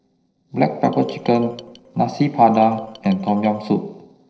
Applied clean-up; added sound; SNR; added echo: neural separator model SepFormer DNS4.